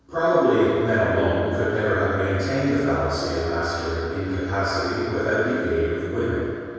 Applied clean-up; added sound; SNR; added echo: none; none; none; reverberation time 2.2 s.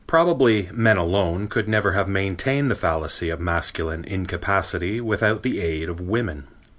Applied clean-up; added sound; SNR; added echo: none; none; none; none.